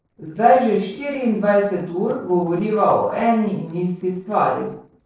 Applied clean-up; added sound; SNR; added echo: neural separator model SepFormer DNS4.